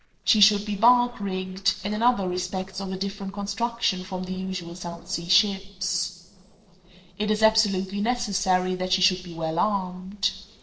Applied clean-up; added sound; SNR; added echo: neural separator model SepFormer DNS4.